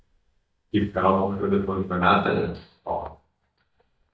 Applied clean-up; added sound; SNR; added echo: neural mask model DeepFilterNet 3.